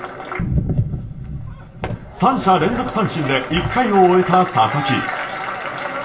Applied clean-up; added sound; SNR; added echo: none; none; none; reverberation time 0.4 s.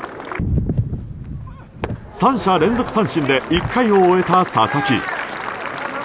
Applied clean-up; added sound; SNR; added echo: none; none; none; none.